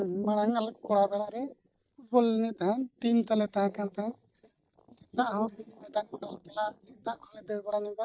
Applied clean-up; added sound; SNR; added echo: neural mask model DeepFilterNet 3.